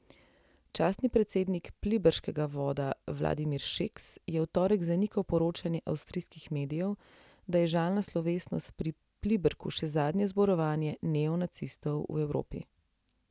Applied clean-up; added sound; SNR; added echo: none; none; none; none.